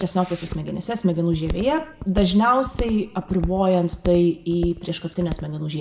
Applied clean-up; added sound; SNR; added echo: none; Walk, footsteps; 11 dB; reverberation time 0.7 s.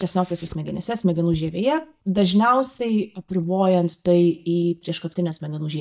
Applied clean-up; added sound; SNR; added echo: neural mask model DeepFilterNet 3.